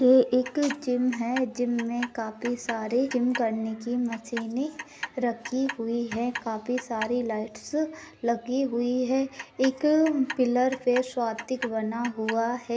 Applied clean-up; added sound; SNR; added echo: none; Clock; 14 dB; none.